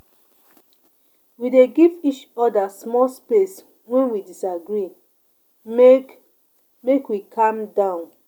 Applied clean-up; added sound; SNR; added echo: none; none; none; none.